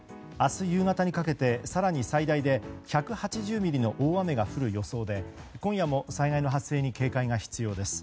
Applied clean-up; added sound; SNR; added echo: none; none; none; none.